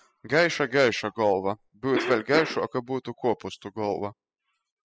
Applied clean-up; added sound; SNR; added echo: classical method spectral subtraction.